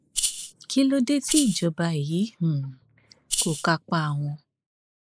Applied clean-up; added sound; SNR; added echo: neural mask model Resemble Enhance denoiser.